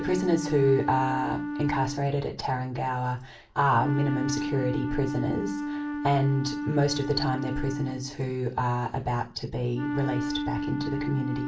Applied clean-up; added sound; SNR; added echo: none; Wind instrument, woodwind instrument; 5 dB; reverberation time 0.3 s.